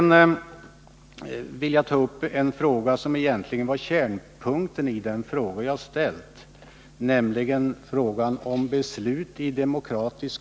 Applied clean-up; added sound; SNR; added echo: none; none; none; none.